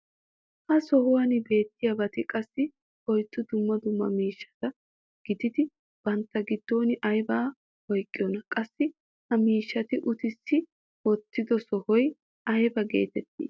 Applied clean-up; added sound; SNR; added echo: none; none; none; none.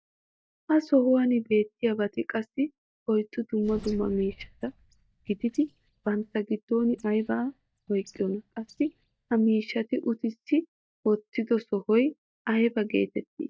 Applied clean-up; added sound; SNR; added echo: neural mask model DeepFilterNet 3.